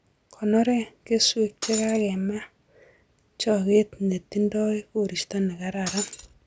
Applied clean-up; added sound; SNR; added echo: none; Shatter; 4 dB; none.